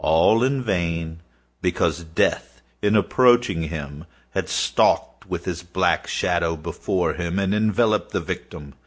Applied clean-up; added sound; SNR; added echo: none; none; none; none.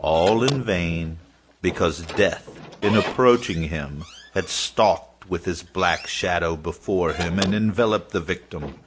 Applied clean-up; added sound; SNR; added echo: none; Squeak / Slam; 13 dB; none.